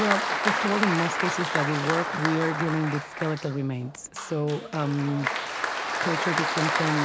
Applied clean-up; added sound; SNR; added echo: none; Applause; 1 dB; none.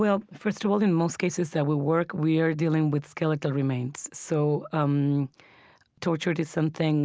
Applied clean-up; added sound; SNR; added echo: none; none; none; none.